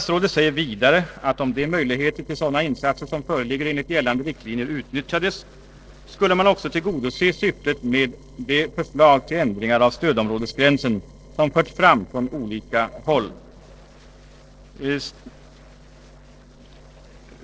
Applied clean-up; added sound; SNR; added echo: neural separator model SepFormer DNS4.